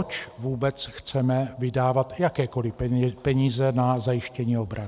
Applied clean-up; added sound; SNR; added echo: none; none; none; none.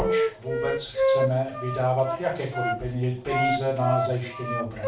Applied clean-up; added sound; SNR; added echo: none; Wind instrument, woodwind instrument; 0 dB; reverberation time 0.3 s.